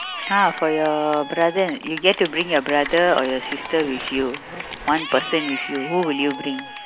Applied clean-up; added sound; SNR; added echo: none; Cheering / Clapping; 11 dB; none.